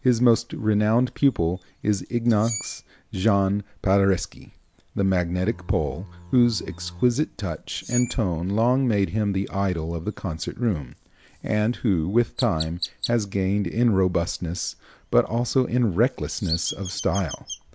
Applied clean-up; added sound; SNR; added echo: none; Bowed string instrument + Chirp, tweet; 18 dB; none.